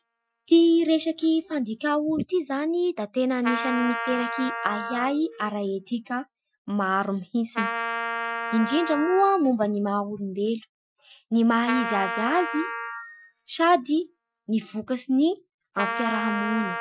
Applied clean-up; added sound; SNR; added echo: classical method Wiener filter.